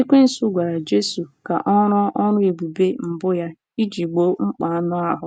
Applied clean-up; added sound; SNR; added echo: none; none; none; none.